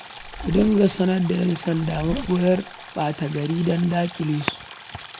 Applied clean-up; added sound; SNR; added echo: none; Stream + Zipper (clothing); 13 dB; none.